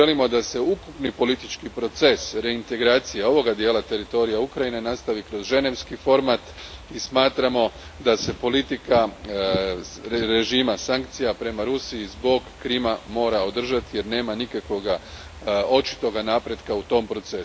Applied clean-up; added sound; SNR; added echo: none; Fireworks / Ocean; 18 dB; none.